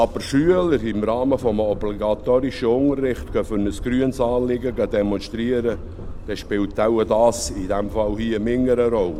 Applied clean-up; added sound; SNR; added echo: none; Subway, metro, underground; 13 dB; none.